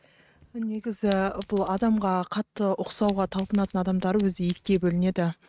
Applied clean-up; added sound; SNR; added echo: neural mask model RNNoise.